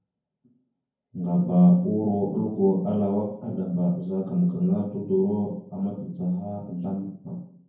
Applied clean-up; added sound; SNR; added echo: none; none; none; reverberation time 0.9 s.